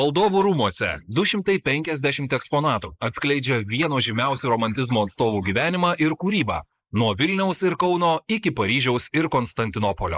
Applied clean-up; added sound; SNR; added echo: neural mask model Resemble Enhance denoiser.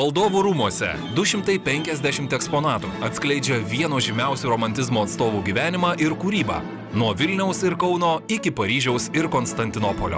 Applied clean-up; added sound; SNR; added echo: none; none; none; none.